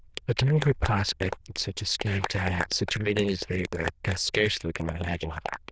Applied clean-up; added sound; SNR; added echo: neural diffusion model UNIVERSE++.